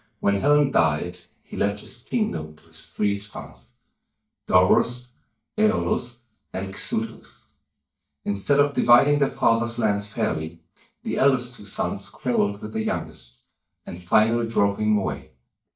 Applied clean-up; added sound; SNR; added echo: neural mask model DeepFilterNet 3.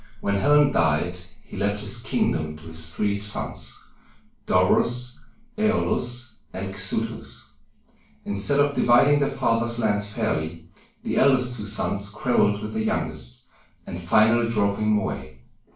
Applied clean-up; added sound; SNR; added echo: none; Wind instrument, woodwind instrument; 15 dB; reverberation time 0.4 s.